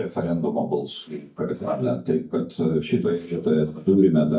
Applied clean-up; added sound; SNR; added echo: neural mask model DeepFilterNet 3.